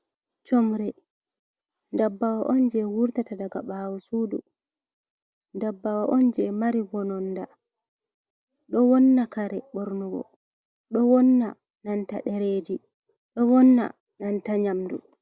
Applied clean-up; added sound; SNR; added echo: none; none; none; none.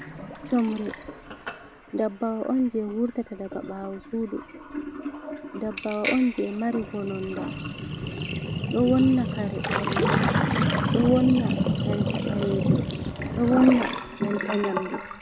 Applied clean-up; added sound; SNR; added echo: none; Stream + Sink (filling or washing); 2 dB; none.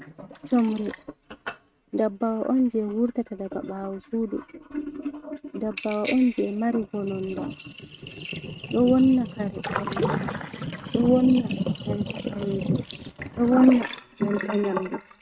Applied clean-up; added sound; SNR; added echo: neural mask model RNNoise.